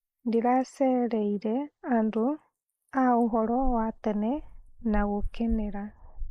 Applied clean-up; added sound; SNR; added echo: neural mask model Resemble Enhance denoiser.